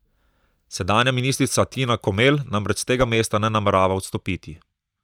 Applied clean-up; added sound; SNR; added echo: neural mask model DeepFilterNet 3.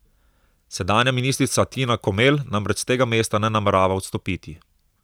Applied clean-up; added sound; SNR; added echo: none; none; none; none.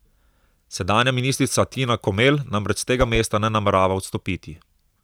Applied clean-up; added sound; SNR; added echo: none; Whoosh, swoosh, swish; 7 dB; none.